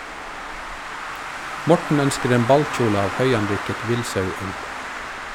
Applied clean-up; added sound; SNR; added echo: none; Traffic noise, roadway noise; 7 dB; none.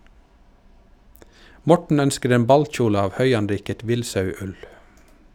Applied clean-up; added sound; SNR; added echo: none; none; none; none.